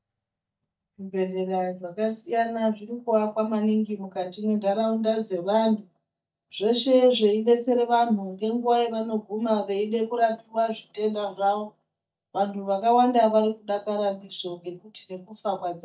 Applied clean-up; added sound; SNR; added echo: neural mask model DeepFilterNet 3.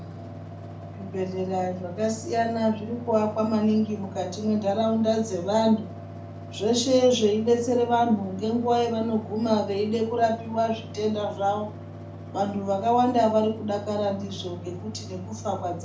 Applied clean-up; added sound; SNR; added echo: none; Mechanical fan; 13 dB; reverberation time 0.4 s.